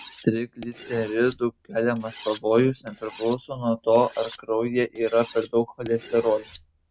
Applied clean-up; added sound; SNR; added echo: none; Cutlery, silverware; 15 dB; none.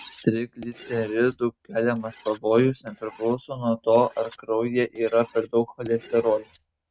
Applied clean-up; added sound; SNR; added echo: neural mask model RNNoise.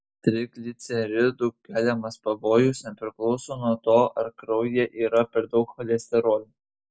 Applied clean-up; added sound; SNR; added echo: none; none; none; none.